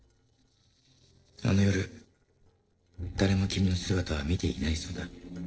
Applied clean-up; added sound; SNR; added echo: neural separator model SepFormer DNS4.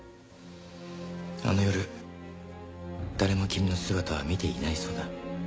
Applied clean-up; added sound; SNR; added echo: none; none; none; none.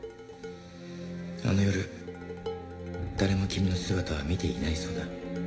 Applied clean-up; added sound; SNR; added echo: none; Dishes, pots, and pans; 13 dB; reverberation time 1.2 s.